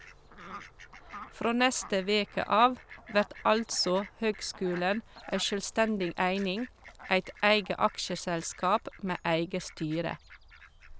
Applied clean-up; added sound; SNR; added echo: none; Fowl; 18 dB; none.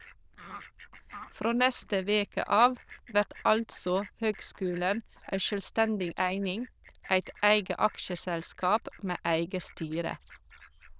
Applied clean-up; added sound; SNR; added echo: neural diffusion model UNIVERSE++.